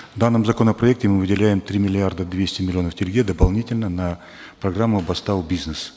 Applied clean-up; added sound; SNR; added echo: none; none; none; none.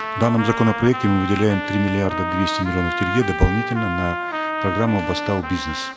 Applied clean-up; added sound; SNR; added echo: none; Trumpet; 5 dB; none.